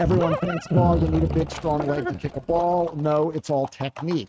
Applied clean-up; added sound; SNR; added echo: neural mask model RNNoise.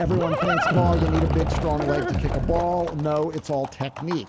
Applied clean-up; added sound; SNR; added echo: none; Livestock, farm animals, working animals; 0 dB; none.